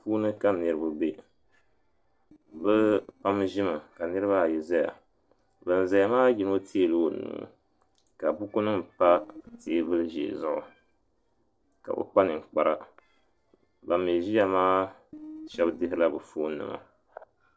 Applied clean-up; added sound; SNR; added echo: neural separator model SepFormer DNS4.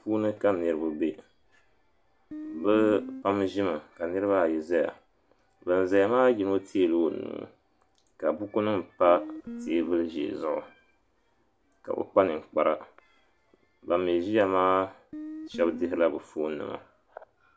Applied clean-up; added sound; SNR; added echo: none; Guitar; 11 dB; none.